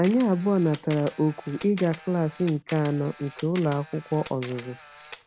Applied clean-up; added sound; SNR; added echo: none; Camera; 16 dB; none.